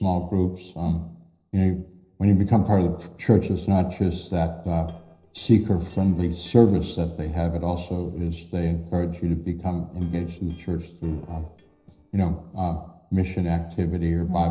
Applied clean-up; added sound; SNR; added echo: neural separator model SepFormer DNS4.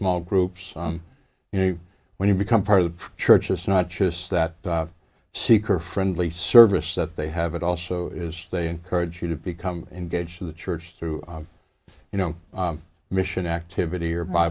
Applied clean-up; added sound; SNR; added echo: none; none; none; none.